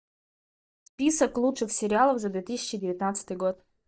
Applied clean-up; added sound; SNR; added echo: neural mask model DeepFilterNet 3.